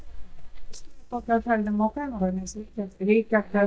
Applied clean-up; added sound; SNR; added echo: neural mask model DeepFilterNet 3.